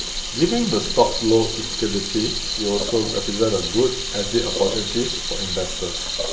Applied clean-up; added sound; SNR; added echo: none; Sink (filling or washing) / Water tap, faucet; 5 dB; reverberation time 0.2 s.